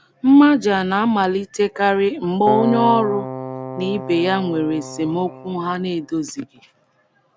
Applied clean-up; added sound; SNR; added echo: none; Keyboard (musical); 9 dB; none.